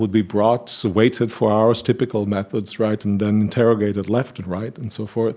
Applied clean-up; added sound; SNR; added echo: none; none; none; none.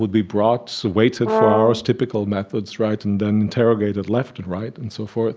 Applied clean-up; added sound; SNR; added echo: none; Brass instrument; 2 dB; none.